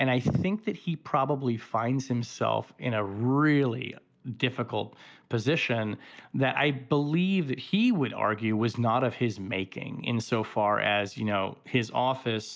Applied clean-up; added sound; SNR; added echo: none; none; none; none.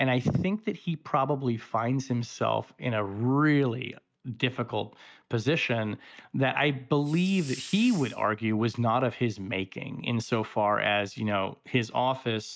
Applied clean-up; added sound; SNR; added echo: neural mask model RNNoise.